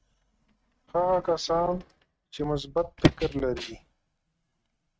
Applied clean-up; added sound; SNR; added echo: neural mask model RNNoise.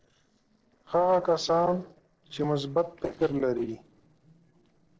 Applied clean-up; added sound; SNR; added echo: neural separator model SepFormer DNS4.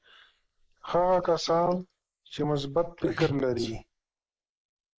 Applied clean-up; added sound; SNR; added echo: neural mask model Resemble Enhance denoiser.